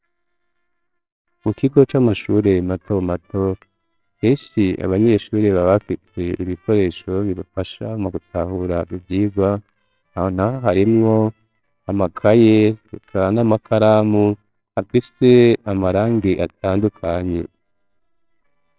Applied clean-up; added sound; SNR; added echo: neural separator model SepFormer WHAMR!.